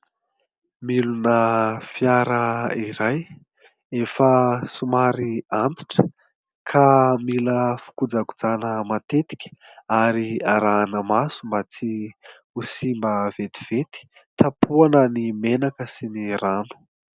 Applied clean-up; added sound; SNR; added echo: none; none; none; none.